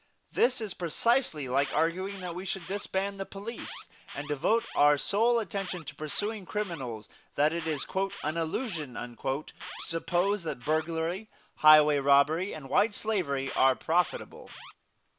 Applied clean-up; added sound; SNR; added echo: none; Alarm; 18 dB; none.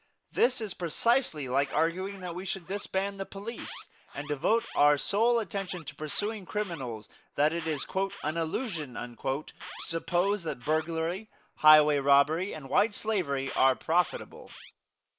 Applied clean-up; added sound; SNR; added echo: neural mask model Resemble Enhance denoiser.